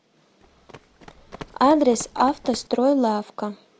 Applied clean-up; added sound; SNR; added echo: none; Run; 19 dB; none.